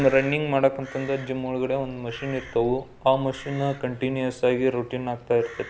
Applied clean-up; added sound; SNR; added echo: none; Crow; 19 dB; none.